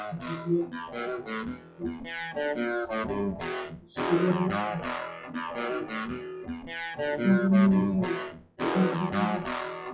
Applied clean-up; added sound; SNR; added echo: classical method WPE with log-MMSE.